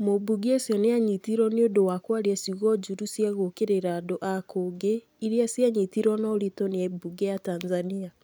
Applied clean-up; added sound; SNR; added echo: none; none; none; none.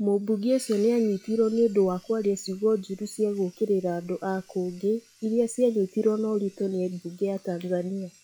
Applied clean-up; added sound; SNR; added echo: classical method log-MMSE.